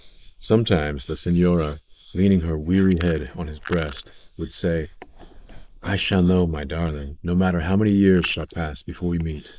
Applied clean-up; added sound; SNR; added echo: neural mask model Resemble Enhance denoiser.